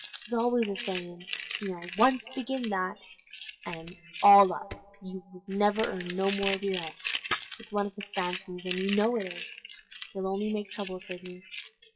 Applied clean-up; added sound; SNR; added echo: classical method WPE with log-MMSE.